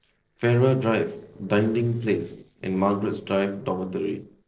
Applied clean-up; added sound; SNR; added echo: neural separator model SepFormer DNS4.